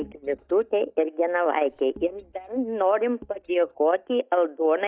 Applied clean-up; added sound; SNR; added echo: neural mask model DeepFilterNet 3.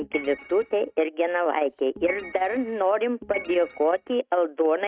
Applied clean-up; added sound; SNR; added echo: neural mask model RNNoise.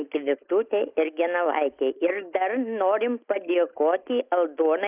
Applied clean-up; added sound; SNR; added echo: neural mask model Resemble Enhance denoiser.